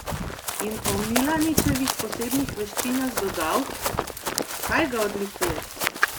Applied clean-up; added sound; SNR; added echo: none; Run; 0 dB; none.